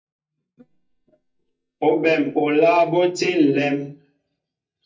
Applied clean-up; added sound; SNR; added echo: neural mask model DeepFilterNet 3.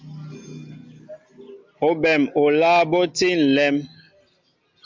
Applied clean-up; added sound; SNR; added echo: none; none; none; none.